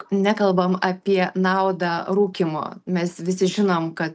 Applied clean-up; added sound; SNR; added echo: none; none; none; none.